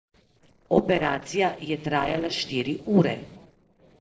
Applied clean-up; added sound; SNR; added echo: neural separator model SepFormer DNS4.